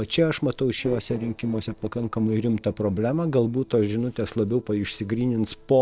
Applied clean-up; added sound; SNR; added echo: neural separator model SepFormer DNS4.